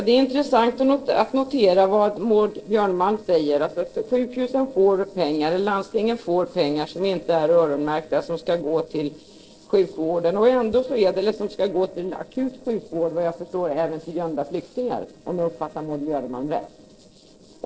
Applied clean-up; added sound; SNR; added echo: neural separator model SepFormer DNS4.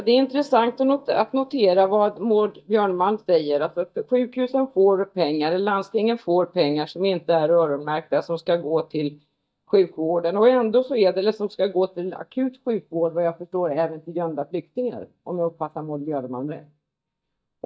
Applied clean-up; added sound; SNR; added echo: neural mask model DeepFilterNet 3.